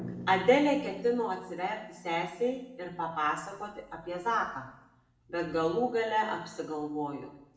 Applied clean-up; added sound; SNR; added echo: none; Drum; 17 dB; reverberation time 0.8 s.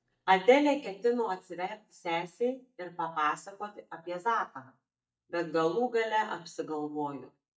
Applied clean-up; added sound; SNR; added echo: neural mask model DeepFilterNet 3.